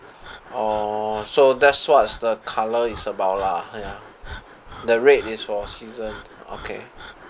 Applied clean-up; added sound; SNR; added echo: none; Breathing; 19 dB; none.